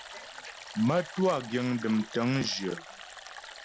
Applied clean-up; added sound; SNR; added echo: none; Stream; 14 dB; none.